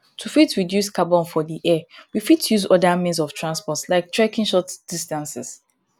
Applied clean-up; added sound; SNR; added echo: none; none; none; none.